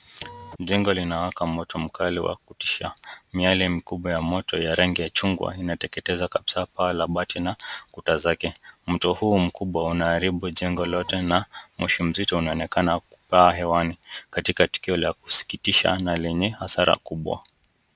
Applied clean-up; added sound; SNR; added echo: none; Printer; 16 dB; none.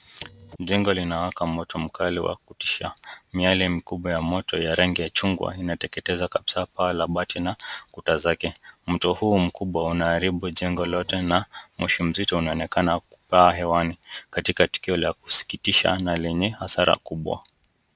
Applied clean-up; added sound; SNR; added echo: neural separator model SepFormer DNS4.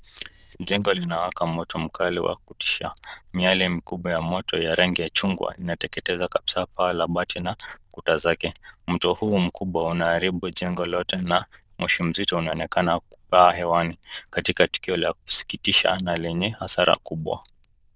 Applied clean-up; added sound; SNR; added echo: neural diffusion model UNIVERSE++.